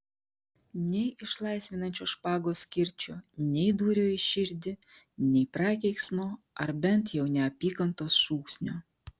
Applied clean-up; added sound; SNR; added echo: none; none; none; none.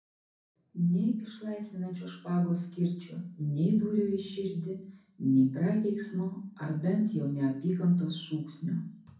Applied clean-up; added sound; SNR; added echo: none; none; none; reverberation time 0.6 s.